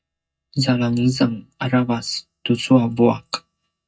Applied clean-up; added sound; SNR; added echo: neural mask model DeepFilterNet 3.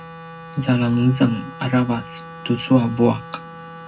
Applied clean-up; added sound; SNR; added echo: none; Wind instrument, woodwind instrument; 16 dB; reverberation time 0.3 s.